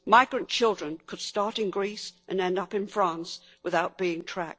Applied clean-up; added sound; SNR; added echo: neural separator model SepFormer DNS4.